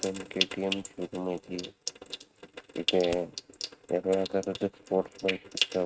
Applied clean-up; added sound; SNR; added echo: neural mask model RNNoise.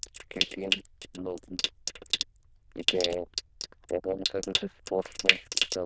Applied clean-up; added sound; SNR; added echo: neural diffusion model UNIVERSE++.